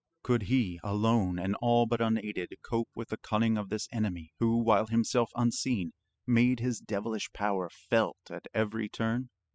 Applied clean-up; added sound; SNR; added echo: classical method spectral subtraction.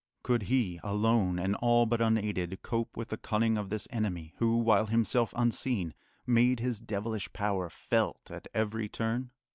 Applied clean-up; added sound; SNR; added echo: none; none; none; none.